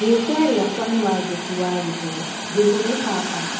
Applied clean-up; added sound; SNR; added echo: none; Hiss; 7 dB; reverberation time 0.6 s.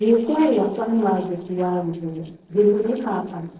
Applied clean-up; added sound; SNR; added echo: neural separator model SepFormer DNS4.